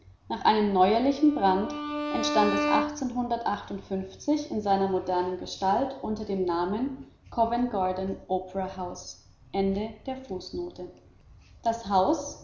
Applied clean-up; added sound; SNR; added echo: none; Bowed string instrument; 5 dB; none.